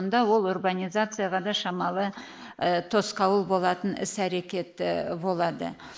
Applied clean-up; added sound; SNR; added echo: neural mask model Resemble Enhance denoiser.